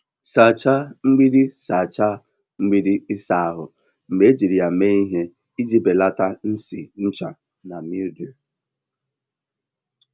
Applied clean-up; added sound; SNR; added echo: none; none; none; none.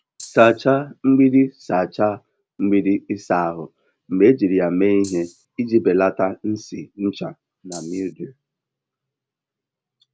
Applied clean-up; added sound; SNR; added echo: none; Rattle (instrument); 20 dB; none.